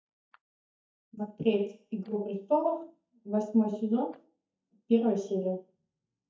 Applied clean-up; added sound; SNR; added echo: neural mask model DeepFilterNet 3.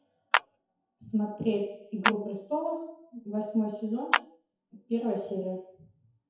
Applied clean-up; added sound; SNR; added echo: classical method WPE with log-MMSE.